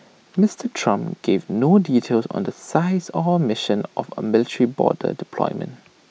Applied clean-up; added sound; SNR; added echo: none; none; none; none.